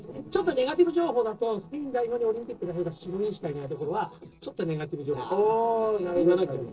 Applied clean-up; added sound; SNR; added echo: neural separator model SepFormer DNS4.